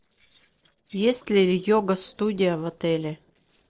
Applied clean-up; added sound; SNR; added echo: neural separator model SepFormer DNS4.